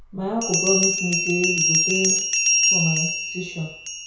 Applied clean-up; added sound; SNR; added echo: none; Bell; -4 dB; reverberation time 0.5 s.